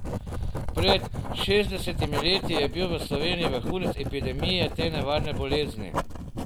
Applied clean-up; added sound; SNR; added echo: none; Writing; 1 dB; none.